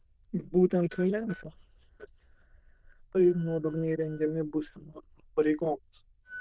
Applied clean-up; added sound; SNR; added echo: neural diffusion model UNIVERSE++.